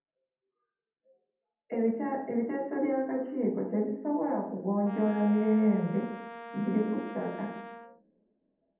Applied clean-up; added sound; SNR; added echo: none; Brass instrument; 13 dB; reverberation time 0.8 s.